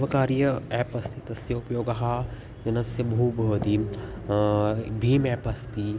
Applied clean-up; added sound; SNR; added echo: none; none; none; none.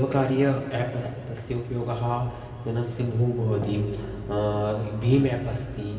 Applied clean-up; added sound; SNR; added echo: none; none; none; reverberation time 2.3 s.